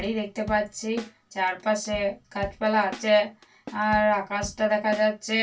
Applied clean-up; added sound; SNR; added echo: none; Drum / Drum kit; 17 dB; reverberation time 0.2 s.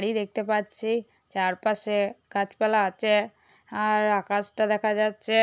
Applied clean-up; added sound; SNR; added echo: none; none; none; none.